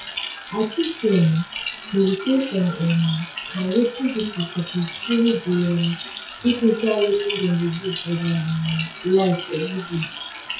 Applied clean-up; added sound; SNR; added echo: classical method WPE with log-MMSE.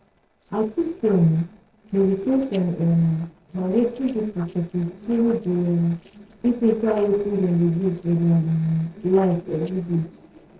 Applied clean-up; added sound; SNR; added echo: neural separator model SepFormer DNS4.